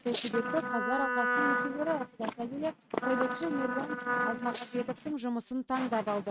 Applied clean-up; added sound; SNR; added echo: neural mask model RNNoise.